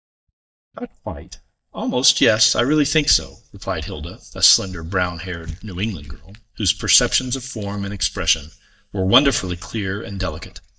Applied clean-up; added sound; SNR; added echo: neural mask model DeepFilterNet 3.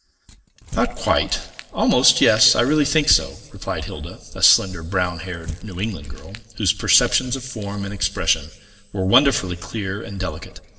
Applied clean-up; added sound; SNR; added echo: none; Crumpling, crinkling / Crushing; 19 dB; reverberation time 1.6 s.